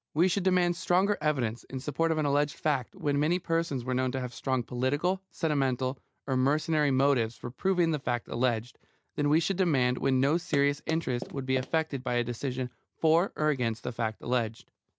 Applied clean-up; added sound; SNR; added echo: none; Run; 13 dB; none.